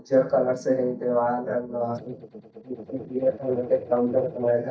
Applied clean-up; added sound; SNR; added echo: neural mask model DeepFilterNet 3.